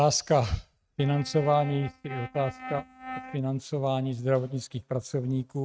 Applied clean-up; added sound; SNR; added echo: neural mask model RNNoise.